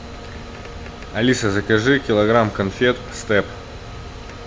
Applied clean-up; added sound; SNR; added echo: none; none; none; none.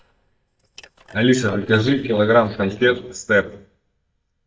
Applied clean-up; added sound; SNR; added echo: neural mask model DeepFilterNet 3.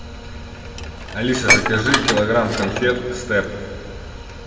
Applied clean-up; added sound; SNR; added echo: none; Dishes, pots, and pans; 1 dB; reverberation time 1.7 s.